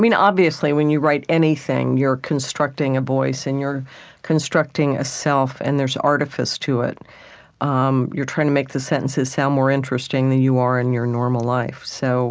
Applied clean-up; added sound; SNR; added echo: none; none; none; none.